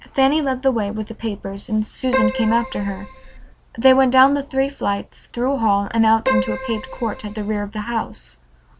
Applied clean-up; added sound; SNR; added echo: none; Keyboard (musical); 6 dB; none.